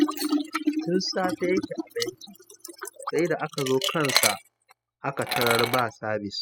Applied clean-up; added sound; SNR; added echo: classical method spectral subtraction.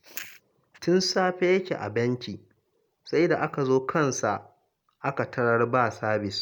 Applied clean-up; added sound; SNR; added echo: none; none; none; none.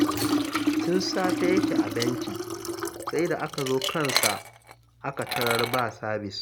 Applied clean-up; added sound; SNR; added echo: none; Liquid; -1 dB; none.